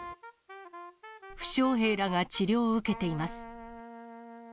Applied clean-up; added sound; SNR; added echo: none; Wind instrument, woodwind instrument; 15 dB; none.